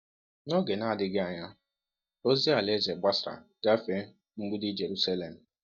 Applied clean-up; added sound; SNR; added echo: neural mask model DeepFilterNet 3.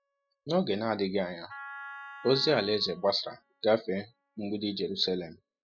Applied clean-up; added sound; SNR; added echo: classical method spectral subtraction.